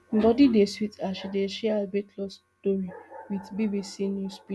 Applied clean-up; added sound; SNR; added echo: none; none; none; none.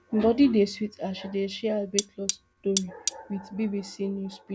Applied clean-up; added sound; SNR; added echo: none; Cutlery, silverware; 0 dB; none.